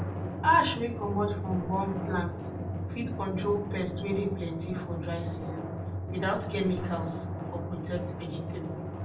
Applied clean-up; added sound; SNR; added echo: none; Drum; 3 dB; reverberation time 0.3 s.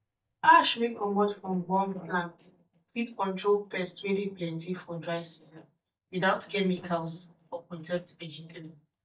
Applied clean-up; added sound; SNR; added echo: neural mask model DeepFilterNet 3.